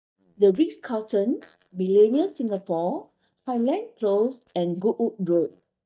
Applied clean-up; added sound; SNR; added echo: neural mask model DeepFilterNet 3.